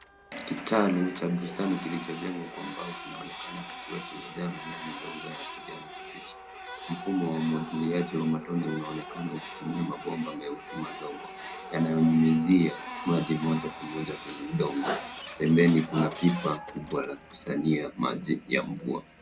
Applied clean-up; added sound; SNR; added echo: none; Printer; 12 dB; none.